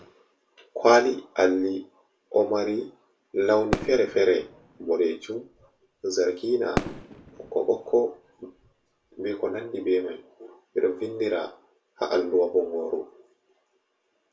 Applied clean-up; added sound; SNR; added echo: none; Fireworks; 10 dB; reverberation time 0.3 s.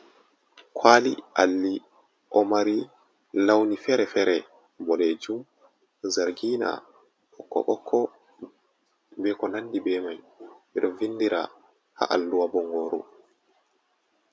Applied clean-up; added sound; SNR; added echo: none; none; none; none.